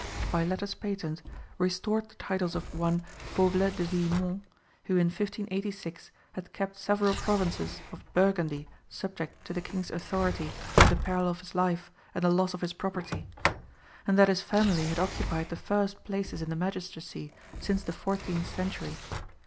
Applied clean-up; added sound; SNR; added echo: none; Sliding door; 6 dB; none.